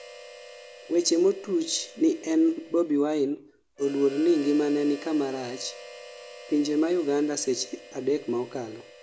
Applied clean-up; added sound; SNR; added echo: none; Harmonica; 19 dB; none.